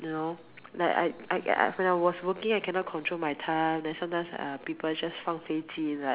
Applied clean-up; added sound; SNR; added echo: none; none; none; none.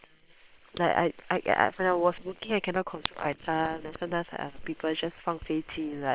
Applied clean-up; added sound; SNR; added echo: neural separator model SepFormer WHAM!.